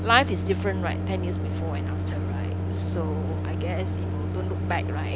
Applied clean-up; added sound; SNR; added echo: none; Microwave oven; -2 dB; none.